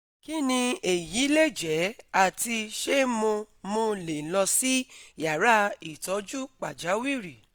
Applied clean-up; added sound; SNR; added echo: none; none; none; none.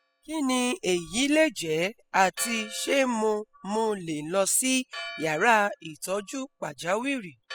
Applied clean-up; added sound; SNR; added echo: classical method spectral subtraction.